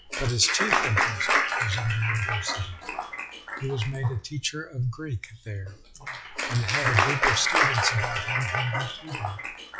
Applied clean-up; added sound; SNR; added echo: classical method log-MMSE.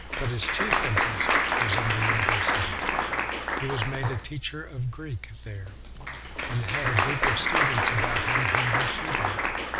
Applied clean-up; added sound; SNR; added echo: none; Applause; -4 dB; none.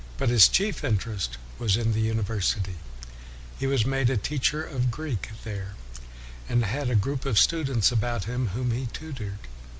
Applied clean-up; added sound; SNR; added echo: none; none; none; none.